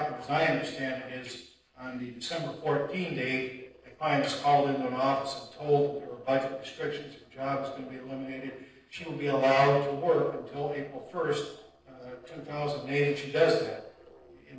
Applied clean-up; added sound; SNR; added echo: neural separator model SepFormer DNS4.